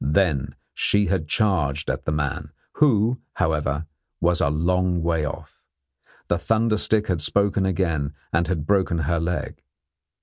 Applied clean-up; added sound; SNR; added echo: none; none; none; none.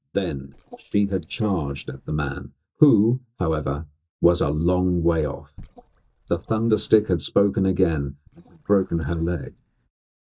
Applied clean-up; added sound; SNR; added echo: neural mask model DeepFilterNet 3.